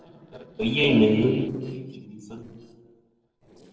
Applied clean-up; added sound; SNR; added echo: neural separator model SepFormer DNS4.